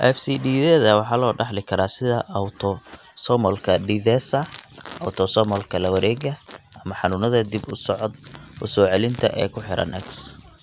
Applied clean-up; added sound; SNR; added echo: none; none; none; none.